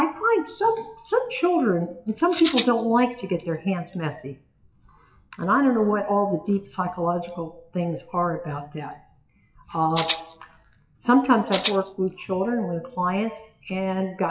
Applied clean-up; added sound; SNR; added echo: classical method WPE with log-MMSE.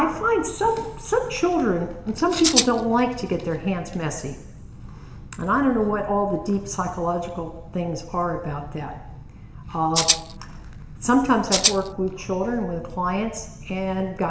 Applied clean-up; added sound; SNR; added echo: none; Rattle (instrument); -3 dB; reverberation time 1.0 s.